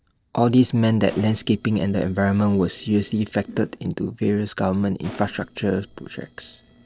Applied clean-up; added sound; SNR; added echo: neural separator model SepFormer DNS4.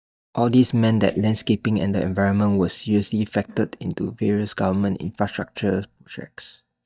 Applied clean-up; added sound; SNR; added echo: neural mask model DeepFilterNet 3.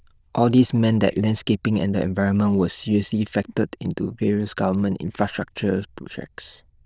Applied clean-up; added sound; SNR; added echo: neural diffusion model UNIVERSE++.